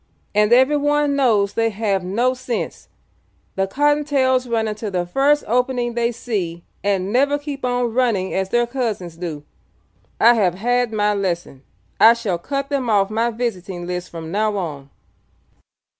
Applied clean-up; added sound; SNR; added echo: none; none; none; none.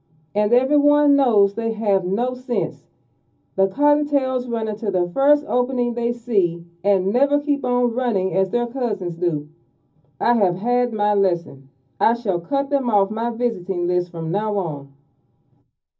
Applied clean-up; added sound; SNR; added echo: none; none; none; reverberation time 0.4 s.